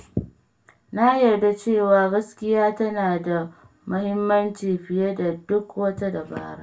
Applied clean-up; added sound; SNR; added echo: none; none; none; reverberation time 0.2 s.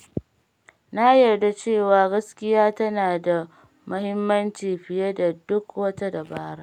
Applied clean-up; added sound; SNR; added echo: none; none; none; none.